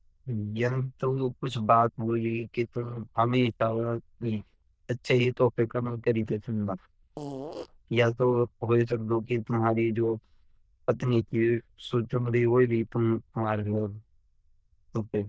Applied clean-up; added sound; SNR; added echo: neural diffusion model UNIVERSE++.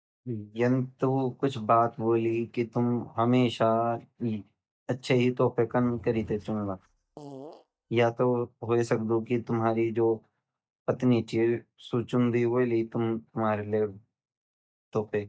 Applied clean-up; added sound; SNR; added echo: neural mask model DeepFilterNet 3.